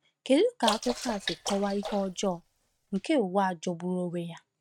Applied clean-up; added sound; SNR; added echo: neural mask model RNNoise.